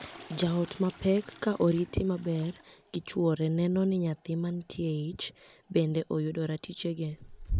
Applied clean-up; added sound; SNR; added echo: none; Toilet flush; 14 dB; none.